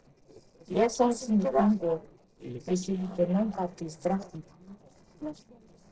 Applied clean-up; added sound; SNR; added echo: neural separator model SepFormer DNS4.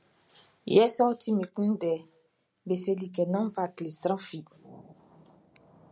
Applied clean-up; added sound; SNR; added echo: none; none; none; none.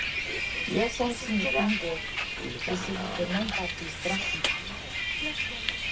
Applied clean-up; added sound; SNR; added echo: none; Bus; -2 dB; reverberation time 0.4 s.